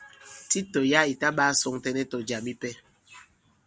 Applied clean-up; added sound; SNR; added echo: none; none; none; none.